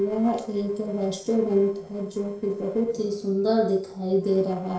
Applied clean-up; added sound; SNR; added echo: neural separator model SepFormer DNS4.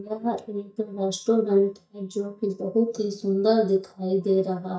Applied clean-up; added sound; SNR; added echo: neural mask model DeepFilterNet 3.